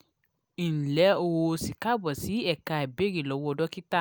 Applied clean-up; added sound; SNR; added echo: none; none; none; none.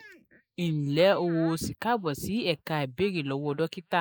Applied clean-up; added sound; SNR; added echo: neural mask model Resemble Enhance denoiser.